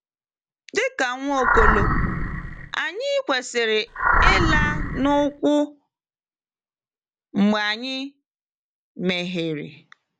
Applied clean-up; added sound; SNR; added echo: none; Animal; -5 dB; none.